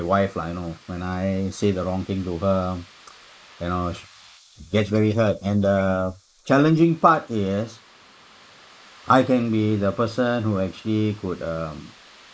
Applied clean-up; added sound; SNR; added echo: neural mask model Resemble Enhance denoiser.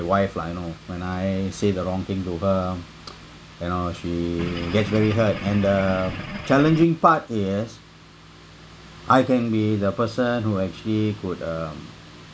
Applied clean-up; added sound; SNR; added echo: none; Engine / Boat, Water vehicle; 9 dB; none.